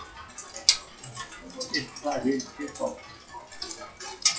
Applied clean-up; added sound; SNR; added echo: classical method WPE with log-MMSE.